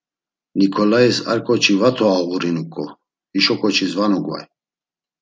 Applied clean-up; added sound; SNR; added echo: none; none; none; none.